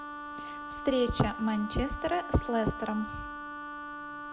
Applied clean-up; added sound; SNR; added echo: none; Wind instrument, woodwind instrument; 8 dB; none.